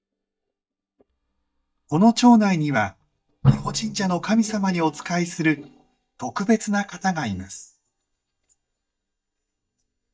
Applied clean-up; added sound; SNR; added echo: neural mask model DeepFilterNet 3.